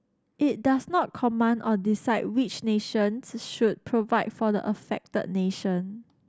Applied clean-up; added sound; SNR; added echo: none; none; none; none.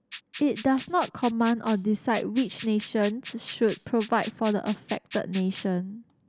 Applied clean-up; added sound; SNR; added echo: none; Rattle (instrument); 8 dB; none.